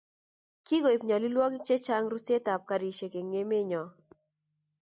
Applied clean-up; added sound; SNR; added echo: none; none; none; none.